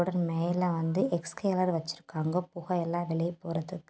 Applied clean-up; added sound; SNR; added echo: none; none; none; none.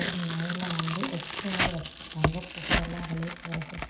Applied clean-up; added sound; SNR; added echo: none; Tearing; -3 dB; reverberation time 0.5 s.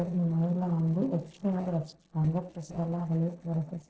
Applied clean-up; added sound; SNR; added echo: neural separator model SepFormer DNS4.